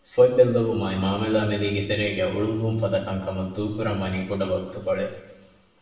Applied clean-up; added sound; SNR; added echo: none; none; none; reverberation time 0.9 s.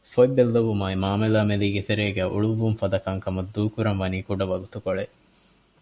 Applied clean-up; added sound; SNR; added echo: none; none; none; none.